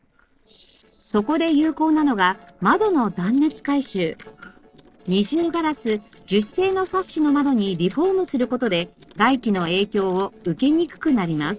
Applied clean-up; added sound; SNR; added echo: neural separator model SepFormer DNS4.